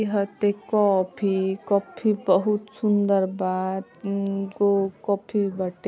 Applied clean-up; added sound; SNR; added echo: none; none; none; none.